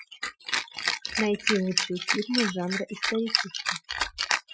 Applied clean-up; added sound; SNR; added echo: classical method Wiener filter.